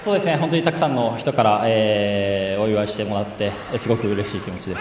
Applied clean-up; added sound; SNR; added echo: none; none; none; none.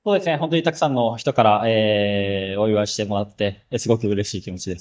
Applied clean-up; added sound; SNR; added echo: neural mask model DeepFilterNet 3.